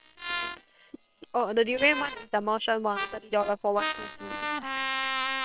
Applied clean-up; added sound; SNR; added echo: neural separator model SepFormer WHAM!.